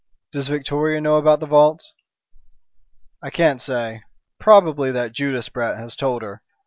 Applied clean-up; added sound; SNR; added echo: none; none; none; none.